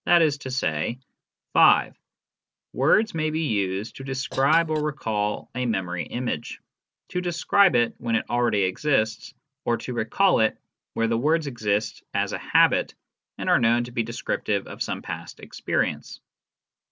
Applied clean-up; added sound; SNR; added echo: none; Cough; 20 dB; none.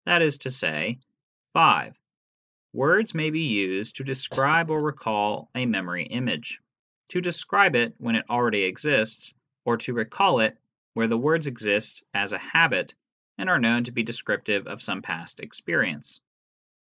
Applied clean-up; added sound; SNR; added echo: neural mask model Resemble Enhance denoiser.